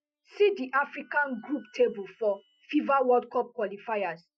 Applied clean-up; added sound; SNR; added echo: classical method Wiener filter.